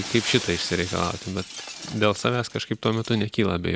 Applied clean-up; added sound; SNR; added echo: none; Shatter; 13 dB; none.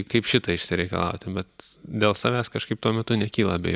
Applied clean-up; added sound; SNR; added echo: none; none; none; none.